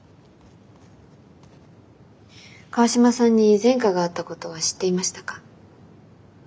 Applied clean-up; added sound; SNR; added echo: none; none; none; none.